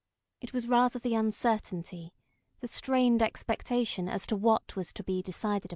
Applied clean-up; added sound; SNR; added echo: none; none; none; none.